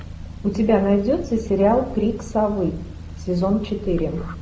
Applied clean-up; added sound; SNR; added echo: none; none; none; none.